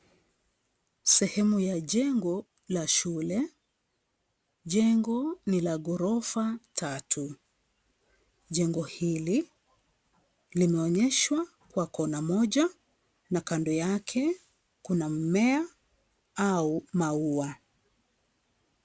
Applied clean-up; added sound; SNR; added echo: none; none; none; none.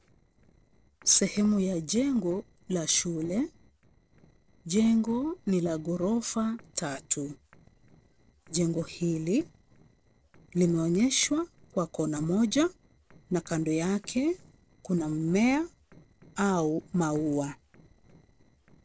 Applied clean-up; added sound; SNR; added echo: neural separator model SepFormer DNS4.